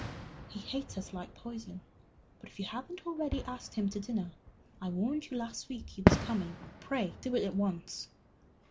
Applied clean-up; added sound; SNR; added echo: none; Fireworks; 1 dB; none.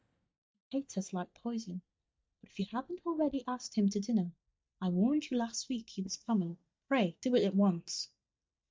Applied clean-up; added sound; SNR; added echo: neural mask model DeepFilterNet 3.